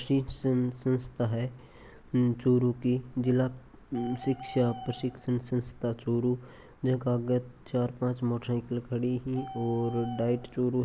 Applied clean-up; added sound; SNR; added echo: none; Bird; 19 dB; none.